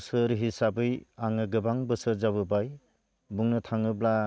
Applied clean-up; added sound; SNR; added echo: none; none; none; none.